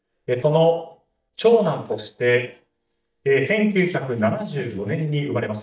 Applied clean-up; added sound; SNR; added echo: neural mask model DeepFilterNet 3.